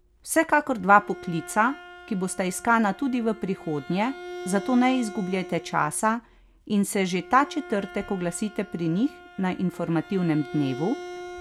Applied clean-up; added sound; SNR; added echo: none; Bowed string instrument; 16 dB; none.